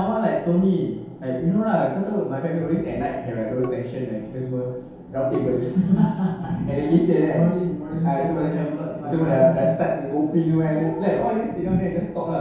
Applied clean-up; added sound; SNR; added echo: none; Bowed string instrument; 15 dB; reverberation time 0.8 s.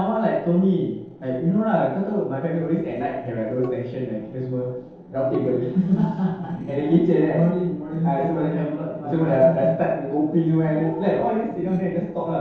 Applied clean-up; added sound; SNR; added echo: neural separator model SepFormer DNS4.